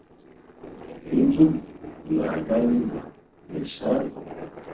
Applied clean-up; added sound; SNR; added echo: neural separator model SepFormer DNS4.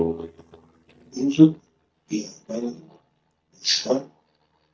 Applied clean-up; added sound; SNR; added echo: neural mask model DeepFilterNet 3.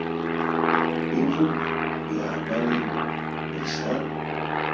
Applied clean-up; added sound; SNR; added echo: none; Aircraft; -4 dB; reverberation time 0.6 s.